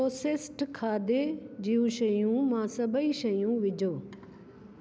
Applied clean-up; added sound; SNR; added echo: none; none; none; none.